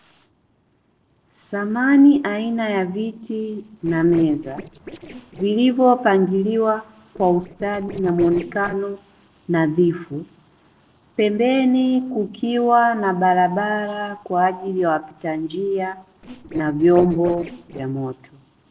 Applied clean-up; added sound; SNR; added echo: neural separator model SepFormer DNS4.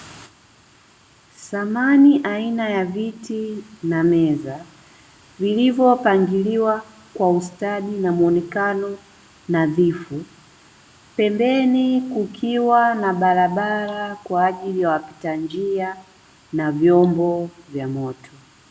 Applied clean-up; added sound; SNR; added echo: none; none; none; none.